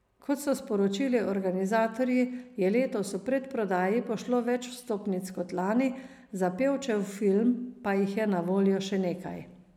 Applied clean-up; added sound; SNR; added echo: none; none; none; none.